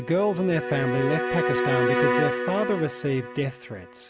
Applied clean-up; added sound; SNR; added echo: none; Bowed string instrument; 1 dB; none.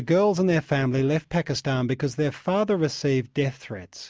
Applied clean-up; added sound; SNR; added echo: none; none; none; none.